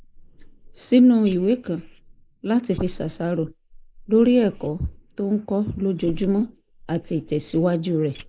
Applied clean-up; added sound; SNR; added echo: neural mask model Resemble Enhance denoiser.